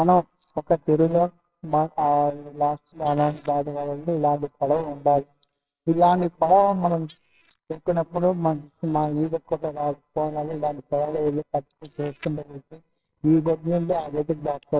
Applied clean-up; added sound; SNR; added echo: neural separator model SepFormer WHAMR!.